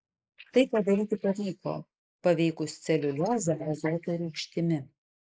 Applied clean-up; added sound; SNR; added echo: neural mask model Resemble Enhance denoiser.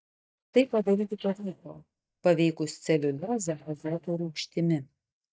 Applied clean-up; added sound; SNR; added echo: neural mask model DeepFilterNet 3.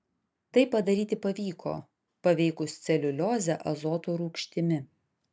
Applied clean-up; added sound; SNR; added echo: none; none; none; none.